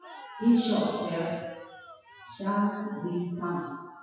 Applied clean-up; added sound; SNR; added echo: classical method WPE with log-MMSE.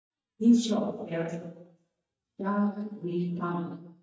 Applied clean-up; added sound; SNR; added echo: neural mask model DeepFilterNet 3.